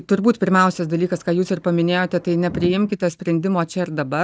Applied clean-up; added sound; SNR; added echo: neural mask model DeepFilterNet 3.